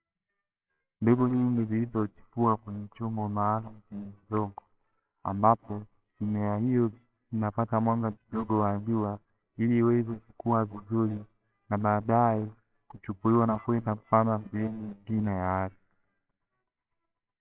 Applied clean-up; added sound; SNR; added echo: neural separator model SepFormer WHAMR!.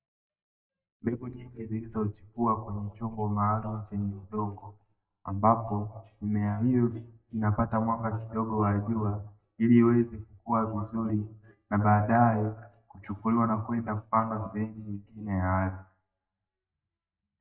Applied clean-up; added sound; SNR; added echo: neural mask model DeepFilterNet 3.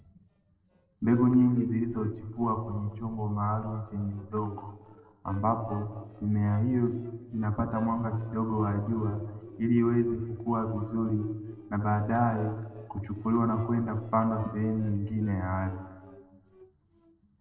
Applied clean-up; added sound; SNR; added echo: neural separator model SepFormer DNS4.